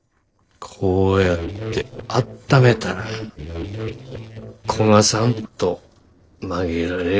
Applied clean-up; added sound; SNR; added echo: neural separator model SepFormer DNS4.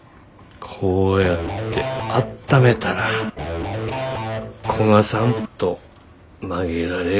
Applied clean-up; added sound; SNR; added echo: none; Electric guitar / Bass guitar; 5 dB; none.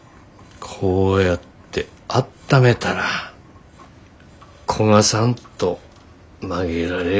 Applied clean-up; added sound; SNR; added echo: none; none; none; none.